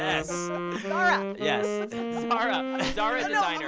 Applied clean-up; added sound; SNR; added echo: none; Wind instrument, woodwind instrument; 3 dB; none.